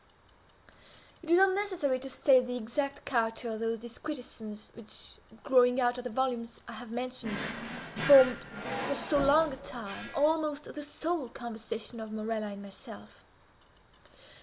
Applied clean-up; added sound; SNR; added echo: none; Drawer open or close; 7 dB; none.